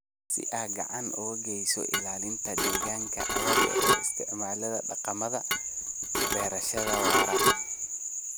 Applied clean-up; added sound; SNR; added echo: none; Dishes, pots, and pans / Glass; -3 dB; none.